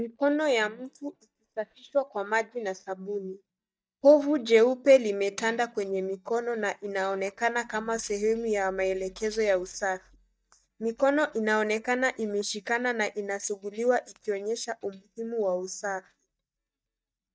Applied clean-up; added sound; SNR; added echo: neural mask model DeepFilterNet 3.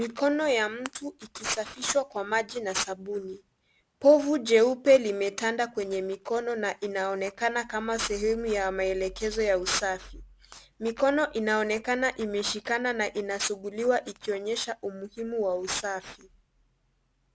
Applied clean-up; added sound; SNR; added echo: none; none; none; none.